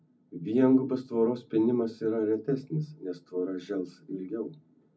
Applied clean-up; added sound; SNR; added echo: none; none; none; reverberation time 0.4 s.